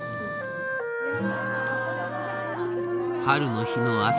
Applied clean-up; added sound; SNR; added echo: none; none; none; none.